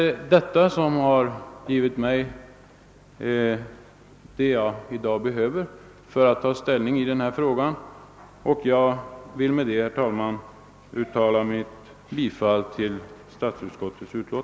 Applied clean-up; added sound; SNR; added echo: none; none; none; none.